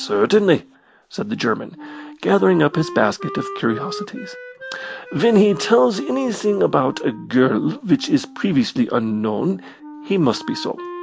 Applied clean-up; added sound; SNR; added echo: none; Wind instrument, woodwind instrument; 15 dB; none.